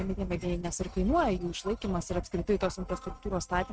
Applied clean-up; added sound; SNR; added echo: neural mask model RNNoise.